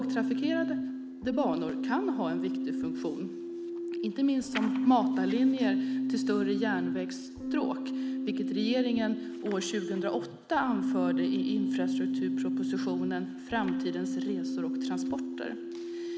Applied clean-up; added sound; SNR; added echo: none; Keyboard (musical); -1 dB; none.